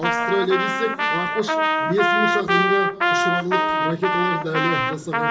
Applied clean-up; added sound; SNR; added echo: none; Trumpet; -4 dB; reverberation time 2.3 s.